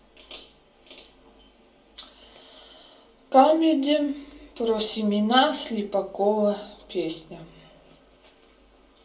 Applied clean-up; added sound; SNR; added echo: none; none; none; reverberation time 0.3 s.